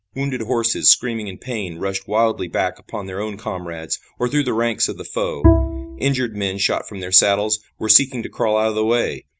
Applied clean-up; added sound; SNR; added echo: none; Bowed string instrument; 0 dB; none.